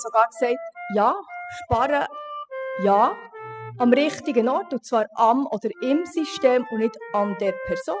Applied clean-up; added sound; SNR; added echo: classical method spectral subtraction.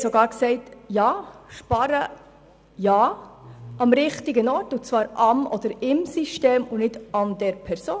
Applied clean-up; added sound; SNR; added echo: none; none; none; none.